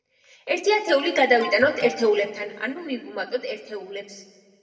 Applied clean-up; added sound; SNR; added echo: none; Alarm; 14 dB; reverberation time 1.6 s.